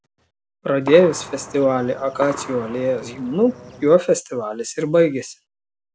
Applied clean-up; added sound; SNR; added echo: none; Gunshot, gunfire; 14 dB; none.